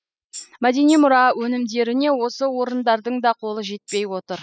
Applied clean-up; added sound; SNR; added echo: classical method spectral subtraction.